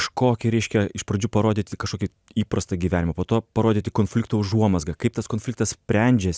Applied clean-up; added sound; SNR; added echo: none; none; none; none.